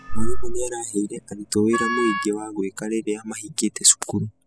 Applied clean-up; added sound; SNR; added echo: classical method spectral subtraction.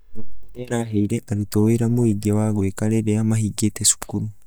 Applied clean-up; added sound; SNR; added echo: neural mask model DeepFilterNet 3.